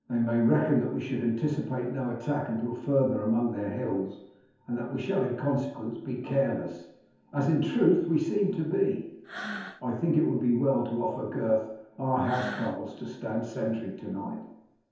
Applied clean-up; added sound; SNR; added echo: none; Breathing; 14 dB; reverberation time 0.9 s.